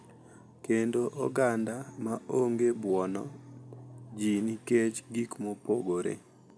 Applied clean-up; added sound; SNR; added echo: none; none; none; none.